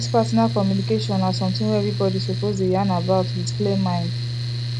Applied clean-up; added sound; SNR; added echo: none; Mechanical fan; 3 dB; none.